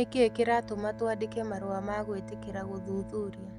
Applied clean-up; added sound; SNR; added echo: none; Bowed string instrument; 11 dB; none.